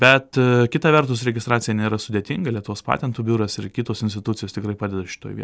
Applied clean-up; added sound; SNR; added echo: none; none; none; none.